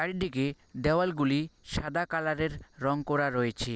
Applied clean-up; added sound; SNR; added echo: none; none; none; none.